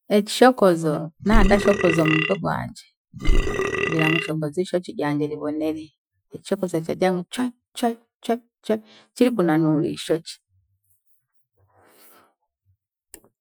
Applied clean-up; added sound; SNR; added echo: classical method Wiener filter.